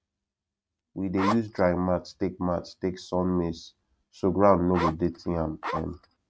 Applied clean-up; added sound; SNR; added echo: neural mask model RNNoise.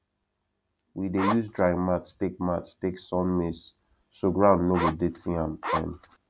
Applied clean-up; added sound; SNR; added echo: none; Zipper (clothing); 4 dB; none.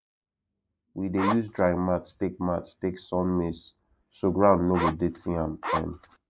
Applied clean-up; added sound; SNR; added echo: neural mask model Resemble Enhance denoiser.